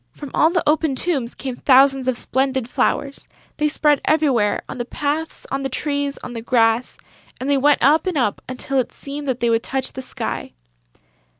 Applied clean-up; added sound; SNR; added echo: none; none; none; none.